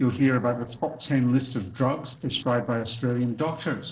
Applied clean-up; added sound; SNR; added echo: neural separator model SepFormer DNS4.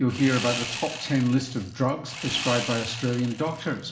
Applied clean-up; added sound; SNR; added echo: none; Sawing; 9 dB; reverberation time 0.7 s.